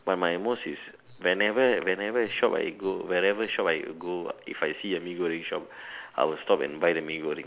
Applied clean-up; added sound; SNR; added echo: none; none; none; none.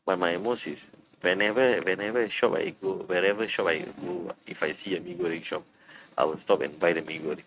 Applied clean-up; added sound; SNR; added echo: neural mask model RNNoise.